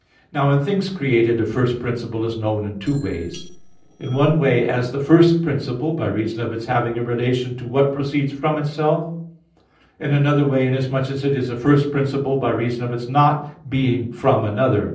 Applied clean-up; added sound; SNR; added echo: neural separator model SepFormer DNS4.